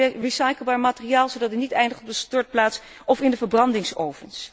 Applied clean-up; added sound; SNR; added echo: none; none; none; none.